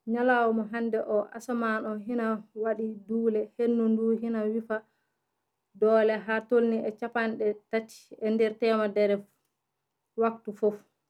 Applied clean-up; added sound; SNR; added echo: none; none; none; none.